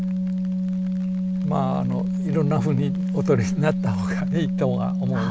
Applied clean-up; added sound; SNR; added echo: none; Organ; -2 dB; none.